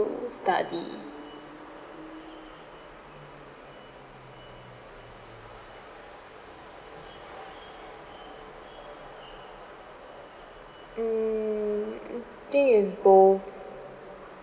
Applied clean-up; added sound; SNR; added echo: none; none; none; none.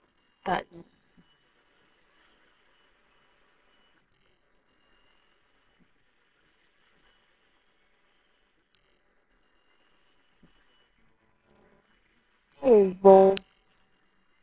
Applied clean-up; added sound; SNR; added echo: neural separator model SepFormer WHAMR!.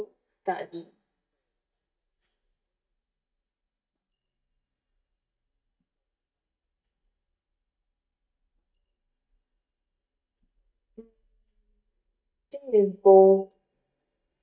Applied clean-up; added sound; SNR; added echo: neural mask model DeepFilterNet 3.